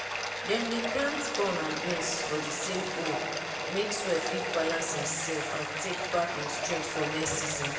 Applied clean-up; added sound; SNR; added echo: none; Bathtub (filling or washing); 1 dB; reverberation time 2.2 s.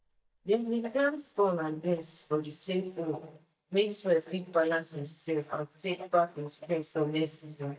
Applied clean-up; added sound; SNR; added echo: neural mask model DeepFilterNet 3.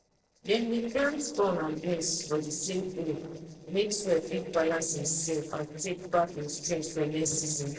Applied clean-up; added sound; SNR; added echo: neural separator model SepFormer DNS4.